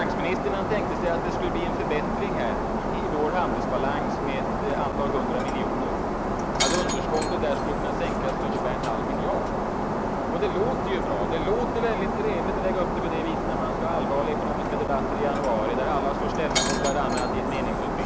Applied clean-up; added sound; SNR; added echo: none; Shatter; -4 dB; none.